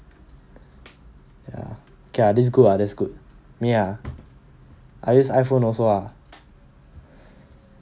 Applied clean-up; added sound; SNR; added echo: none; none; none; none.